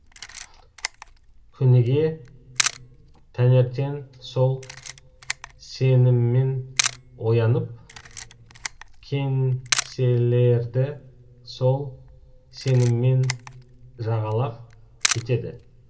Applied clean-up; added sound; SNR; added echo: none; Camera; 11 dB; reverberation time 0.5 s.